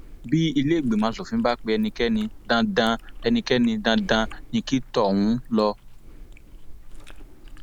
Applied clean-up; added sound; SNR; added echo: none; Chewing, mastication; 14 dB; none.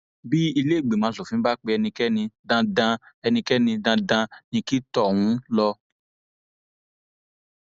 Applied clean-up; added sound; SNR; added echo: none; none; none; none.